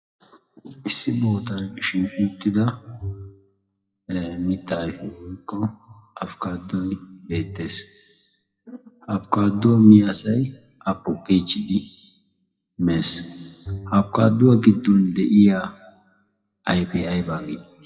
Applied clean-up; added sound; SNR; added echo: classical method WPE with log-MMSE.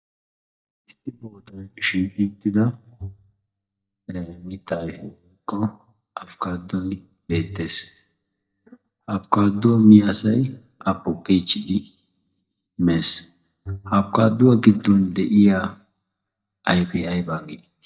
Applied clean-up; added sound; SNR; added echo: neural mask model DeepFilterNet 3.